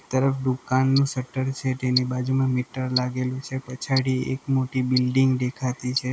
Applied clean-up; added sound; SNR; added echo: neural mask model Resemble Enhance denoiser.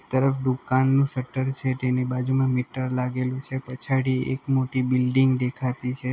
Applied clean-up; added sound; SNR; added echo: none; none; none; none.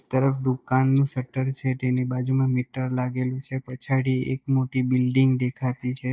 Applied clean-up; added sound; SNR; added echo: neural mask model DeepFilterNet 3.